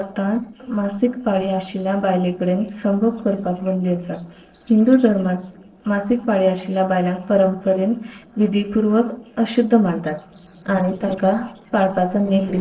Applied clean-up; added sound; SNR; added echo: neural separator model SepFormer DNS4.